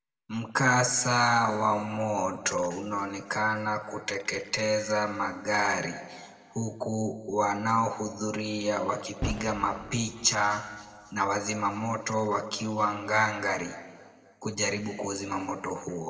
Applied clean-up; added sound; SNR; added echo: none; Boom; 12 dB; reverberation time 1.8 s.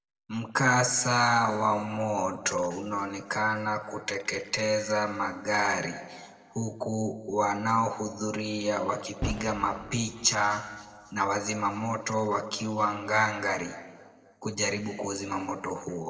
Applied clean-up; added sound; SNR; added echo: neural separator model SepFormer DNS4.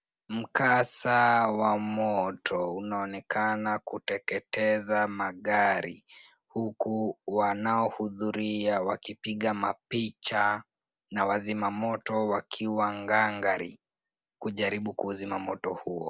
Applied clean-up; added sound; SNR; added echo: none; none; none; none.